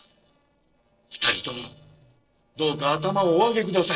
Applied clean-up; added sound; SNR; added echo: neural separator model SepFormer DNS4.